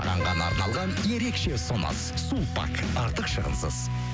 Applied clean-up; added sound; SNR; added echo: none; Keyboard (musical); 12 dB; none.